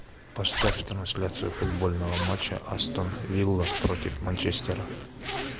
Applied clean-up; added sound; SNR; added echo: none; Zipper (clothing); 6 dB; none.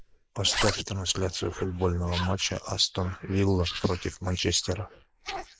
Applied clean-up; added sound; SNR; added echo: neural mask model Resemble Enhance denoiser.